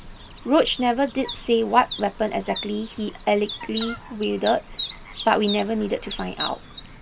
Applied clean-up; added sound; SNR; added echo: none; Chirp, tweet; 11 dB; none.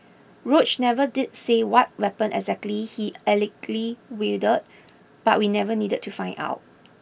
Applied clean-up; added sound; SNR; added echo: none; none; none; none.